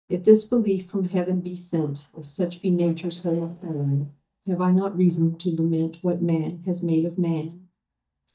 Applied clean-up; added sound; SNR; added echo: neural mask model DeepFilterNet 3.